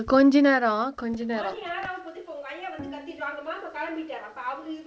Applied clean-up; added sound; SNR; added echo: neural separator model SepFormer DNS4.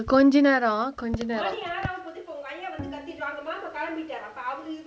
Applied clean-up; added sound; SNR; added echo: none; Bowed string instrument; 18 dB; none.